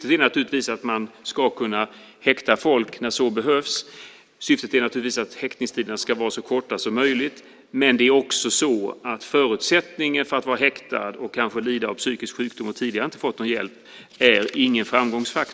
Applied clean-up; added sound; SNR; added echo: none; none; none; none.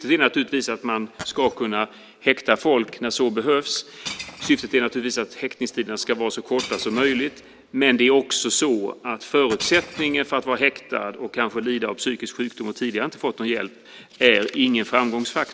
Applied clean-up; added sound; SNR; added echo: none; Shatter / Crushing + Glass; 17 dB; none.